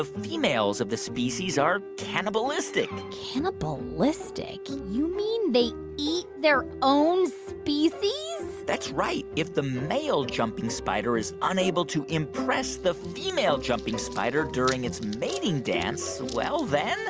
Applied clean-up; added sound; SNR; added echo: none; Wind instrument, woodwind instrument; 13 dB; none.